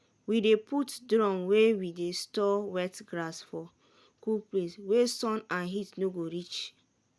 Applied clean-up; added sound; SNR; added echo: none; none; none; none.